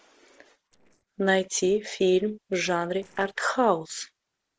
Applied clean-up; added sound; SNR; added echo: neural separator model SepFormer DNS4.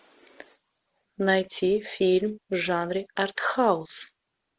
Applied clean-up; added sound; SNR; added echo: none; none; none; none.